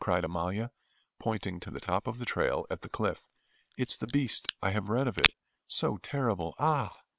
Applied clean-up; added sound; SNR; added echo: neural separator model SepFormer WHAM!.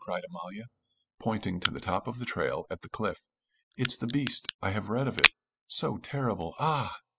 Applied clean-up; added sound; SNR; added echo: classical method spectral subtraction.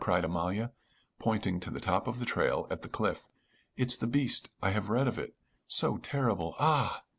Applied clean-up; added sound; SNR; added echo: none; none; none; none.